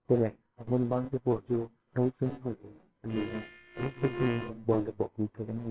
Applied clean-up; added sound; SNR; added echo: neural separator model SepFormer WHAMR!.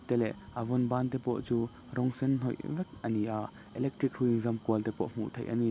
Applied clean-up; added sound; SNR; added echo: none; none; none; none.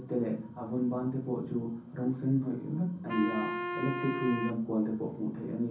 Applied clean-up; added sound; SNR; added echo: none; Wind instrument, woodwind instrument; 6 dB; reverberation time 0.6 s.